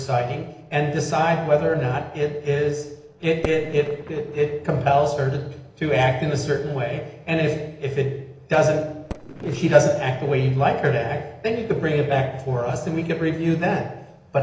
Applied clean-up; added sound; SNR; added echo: neural separator model SepFormer DNS4.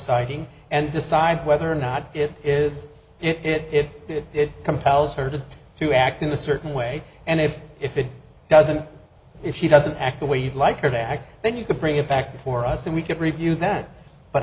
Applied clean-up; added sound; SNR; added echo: none; none; none; none.